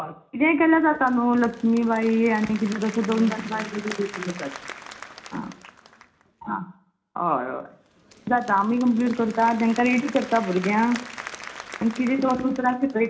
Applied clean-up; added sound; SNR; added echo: none; Applause / Crowd; 16 dB; reverberation time 0.4 s.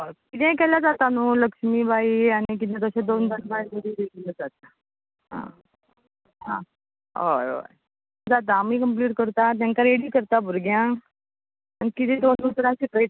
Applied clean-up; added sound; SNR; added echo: none; none; none; none.